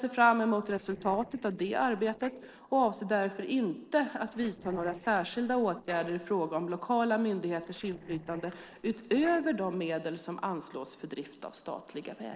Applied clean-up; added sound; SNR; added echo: neural separator model SepFormer DNS4.